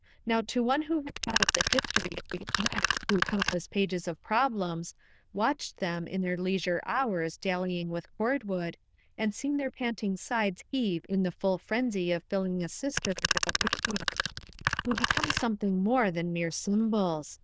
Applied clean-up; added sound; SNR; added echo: neural diffusion model UNIVERSE++.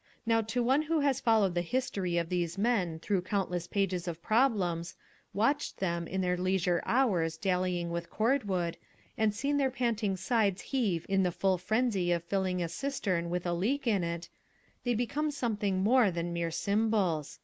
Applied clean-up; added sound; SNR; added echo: none; none; none; none.